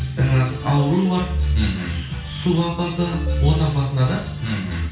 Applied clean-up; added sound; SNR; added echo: none; Ringtone; 18 dB; reverberation time 0.6 s.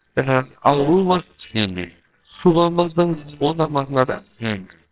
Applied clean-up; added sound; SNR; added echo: neural separator model SepFormer WHAMR!.